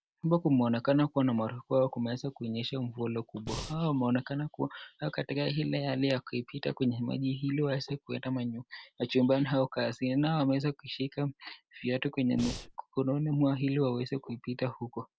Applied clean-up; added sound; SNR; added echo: none; Breathing; 8 dB; none.